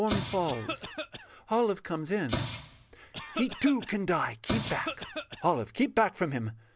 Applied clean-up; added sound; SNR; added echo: none; Explosion + Cough; 7 dB; none.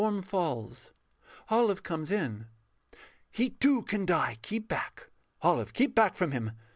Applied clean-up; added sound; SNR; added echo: none; none; none; none.